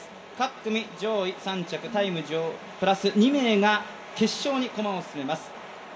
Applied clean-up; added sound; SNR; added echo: none; Brass instrument; 17 dB; reverberation time 0.7 s.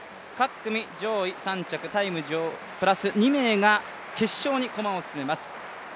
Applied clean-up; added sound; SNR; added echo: none; none; none; none.